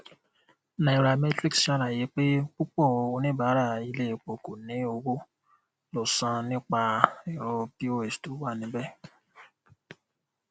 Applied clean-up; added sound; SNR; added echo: none; none; none; none.